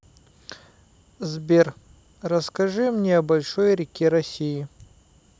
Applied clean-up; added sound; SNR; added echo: none; none; none; none.